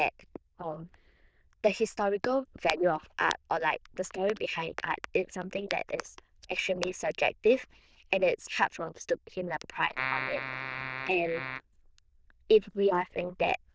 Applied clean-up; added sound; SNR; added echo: neural diffusion model UNIVERSE++.